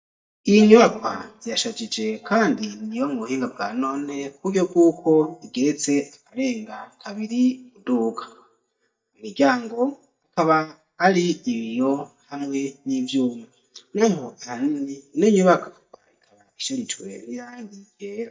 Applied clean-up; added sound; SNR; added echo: neural mask model DeepFilterNet 3.